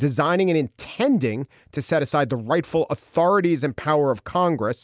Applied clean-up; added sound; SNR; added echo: none; none; none; none.